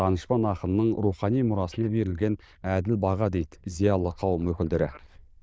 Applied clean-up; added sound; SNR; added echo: neural diffusion model UNIVERSE++.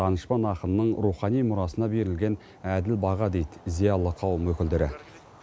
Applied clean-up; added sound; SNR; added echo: none; none; none; none.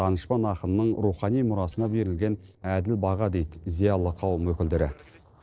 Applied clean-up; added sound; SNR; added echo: neural separator model SepFormer DNS4.